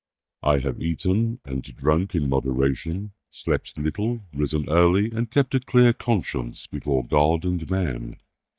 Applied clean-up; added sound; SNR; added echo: neural mask model DeepFilterNet 3.